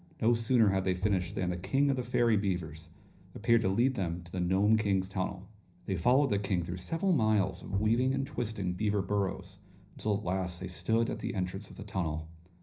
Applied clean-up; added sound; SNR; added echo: none; Bowed string instrument; 12 dB; reverberation time 0.5 s.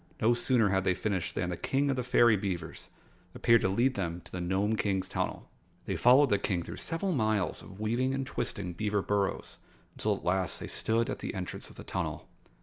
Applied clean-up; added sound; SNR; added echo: none; none; none; none.